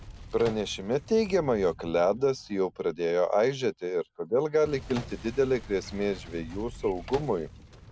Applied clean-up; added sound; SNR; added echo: none; Microwave oven + Boom; 16 dB; none.